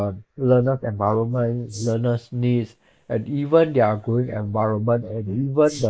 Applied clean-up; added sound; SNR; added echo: neural mask model Resemble Enhance denoiser.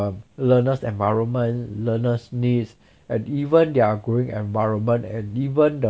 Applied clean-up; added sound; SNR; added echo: none; none; none; none.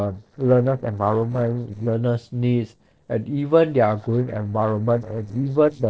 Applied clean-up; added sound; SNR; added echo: neural separator model SepFormer DNS4.